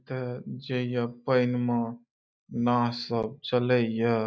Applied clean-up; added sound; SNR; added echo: neural mask model DeepFilterNet 3.